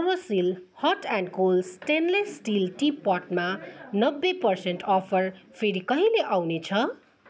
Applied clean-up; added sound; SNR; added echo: none; none; none; none.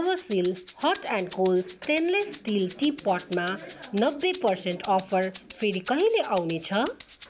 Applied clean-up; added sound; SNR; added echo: none; Rattle (instrument); 6 dB; none.